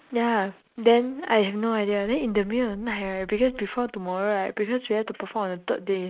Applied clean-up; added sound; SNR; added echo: neural mask model RNNoise.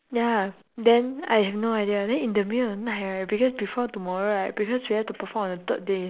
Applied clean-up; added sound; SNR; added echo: neural separator model SepFormer DNS4.